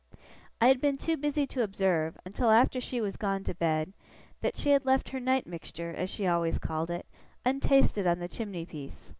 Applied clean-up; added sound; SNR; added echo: none; none; none; none.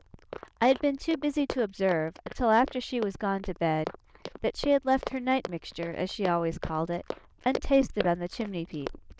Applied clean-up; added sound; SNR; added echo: neural diffusion model UNIVERSE++.